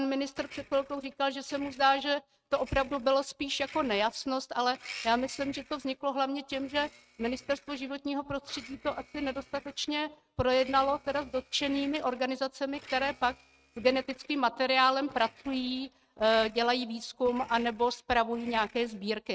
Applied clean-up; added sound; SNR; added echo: neural mask model RNNoise.